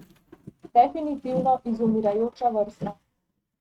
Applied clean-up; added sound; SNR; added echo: neural mask model RNNoise.